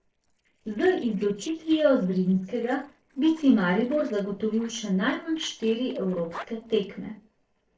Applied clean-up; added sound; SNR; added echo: neural separator model SepFormer DNS4.